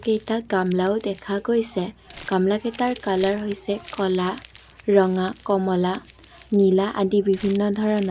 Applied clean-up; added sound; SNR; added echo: none; Crumpling, crinkling; 19 dB; none.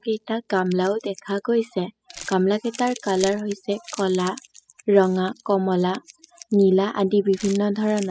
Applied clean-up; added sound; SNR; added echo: classical method spectral subtraction.